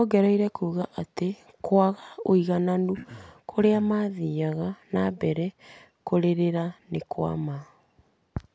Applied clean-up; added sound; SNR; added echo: none; Cough; 17 dB; none.